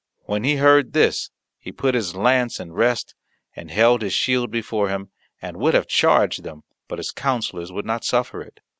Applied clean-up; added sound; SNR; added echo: none; none; none; none.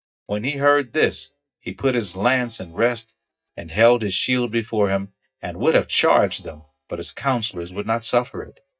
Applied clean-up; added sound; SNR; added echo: neural mask model DeepFilterNet 3.